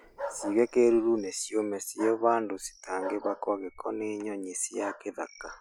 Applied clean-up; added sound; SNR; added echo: classical method Wiener filter.